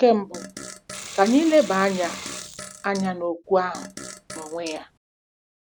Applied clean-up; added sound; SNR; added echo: none; Fart + Sink (filling or washing) / Water; 14 dB; none.